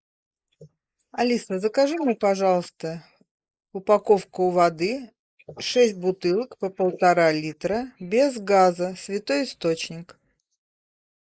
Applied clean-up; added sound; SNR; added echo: neural mask model Resemble Enhance denoiser.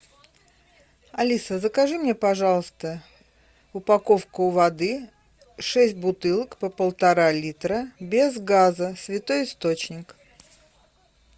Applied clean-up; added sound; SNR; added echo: none; none; none; none.